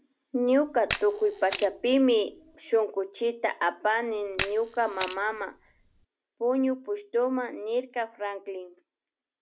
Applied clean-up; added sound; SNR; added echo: none; Camera; 12 dB; none.